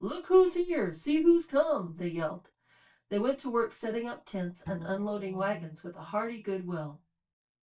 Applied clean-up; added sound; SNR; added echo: neural mask model DeepFilterNet 3.